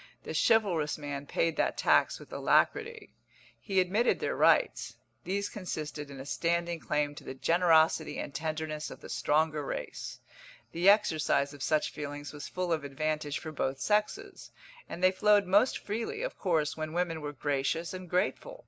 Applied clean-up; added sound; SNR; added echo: none; none; none; none.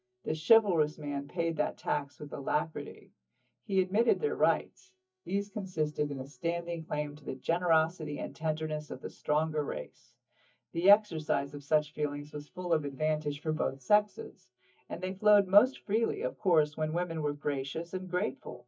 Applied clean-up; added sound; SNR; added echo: neural mask model DeepFilterNet 3.